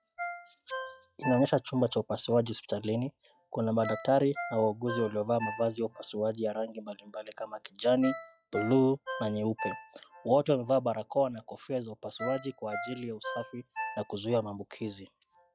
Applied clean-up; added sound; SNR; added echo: classical method log-MMSE.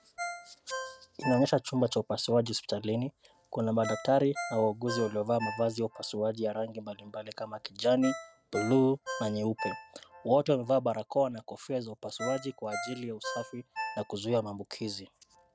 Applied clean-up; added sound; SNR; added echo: none; Ringtone; 12 dB; none.